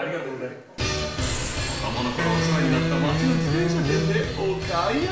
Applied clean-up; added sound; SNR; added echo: none; Electric guitar; -1 dB; reverberation time 0.7 s.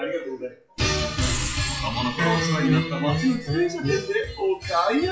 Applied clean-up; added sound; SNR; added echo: classical method WPE with log-MMSE.